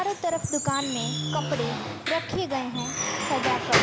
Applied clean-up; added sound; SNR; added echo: none; Squeak / Wood; -1 dB; none.